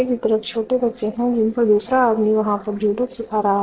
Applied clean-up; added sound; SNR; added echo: neural separator model SepFormer DNS4.